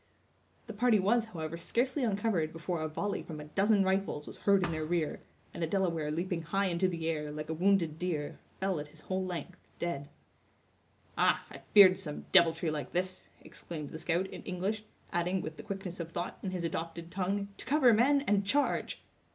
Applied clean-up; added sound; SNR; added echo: none; Thump, thud; 14 dB; none.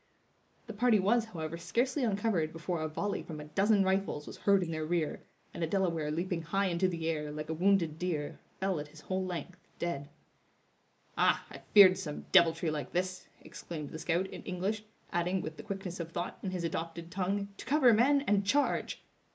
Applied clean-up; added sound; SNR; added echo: neural mask model Resemble Enhance denoiser.